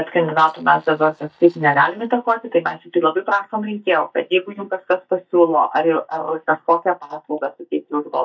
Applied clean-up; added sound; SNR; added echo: neural mask model DeepFilterNet 3.